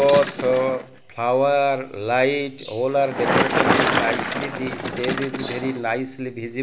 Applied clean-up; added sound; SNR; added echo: none; Bicycle; 3 dB; none.